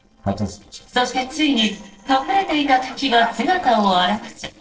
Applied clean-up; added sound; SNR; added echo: neural separator model SepFormer DNS4.